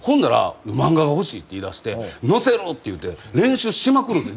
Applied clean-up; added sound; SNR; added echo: none; none; none; none.